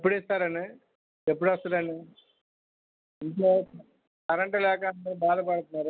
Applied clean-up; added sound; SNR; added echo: none; none; none; none.